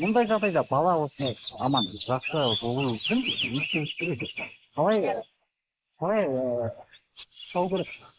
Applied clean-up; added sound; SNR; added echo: neural mask model Resemble Enhance denoiser.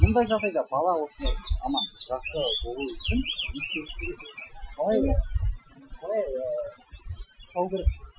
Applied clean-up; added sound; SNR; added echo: classical method Wiener filter.